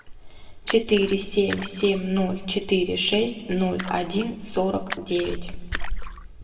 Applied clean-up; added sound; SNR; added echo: none; Splash, splatter; 17 dB; reverberation time 1.2 s.